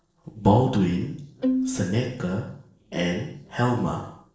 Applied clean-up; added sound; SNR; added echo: neural separator model SepFormer DNS4.